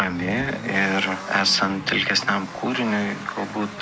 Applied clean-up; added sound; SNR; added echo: none; Accelerating, revving, vroom; 12 dB; none.